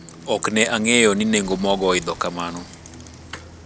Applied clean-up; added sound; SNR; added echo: none; Bicycle; 18 dB; none.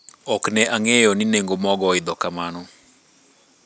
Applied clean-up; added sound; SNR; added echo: none; none; none; none.